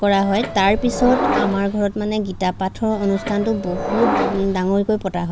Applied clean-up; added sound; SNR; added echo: none; Subway, metro, underground; 5 dB; none.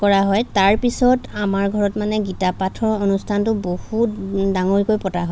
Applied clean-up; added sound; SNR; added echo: none; none; none; none.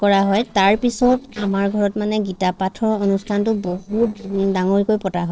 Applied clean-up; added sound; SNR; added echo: neural separator model SepFormer DNS4.